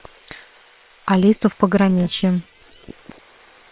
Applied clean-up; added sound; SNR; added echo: neural separator model SepFormer WHAM!.